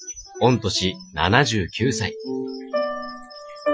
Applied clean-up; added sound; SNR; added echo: classical method Wiener filter.